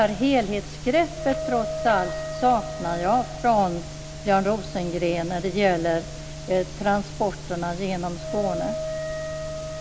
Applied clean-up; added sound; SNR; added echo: none; Wind instrument, woodwind instrument; 11 dB; none.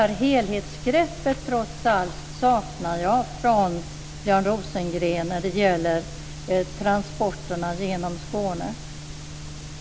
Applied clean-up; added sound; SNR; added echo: none; none; none; none.